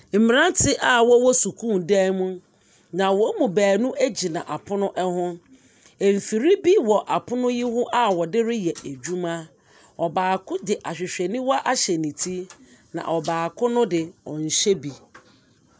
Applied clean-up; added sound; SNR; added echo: none; none; none; none.